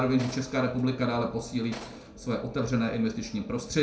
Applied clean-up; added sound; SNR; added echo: none; Tools; 20 dB; reverberation time 0.3 s.